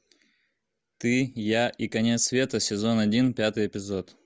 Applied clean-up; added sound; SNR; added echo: none; none; none; none.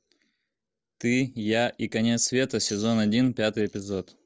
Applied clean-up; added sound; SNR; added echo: neural separator model SepFormer DNS4.